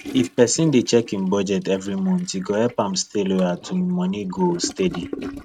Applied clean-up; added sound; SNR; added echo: neural mask model RNNoise.